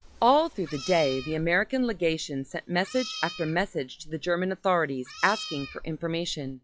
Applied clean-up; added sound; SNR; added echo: classical method log-MMSE.